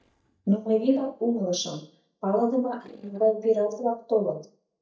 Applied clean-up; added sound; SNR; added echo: neural mask model DeepFilterNet 3.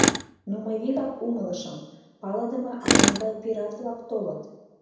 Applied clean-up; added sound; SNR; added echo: none; Tools; -2 dB; reverberation time 0.9 s.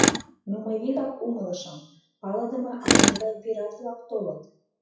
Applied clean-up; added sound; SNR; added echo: classical method WPE with log-MMSE.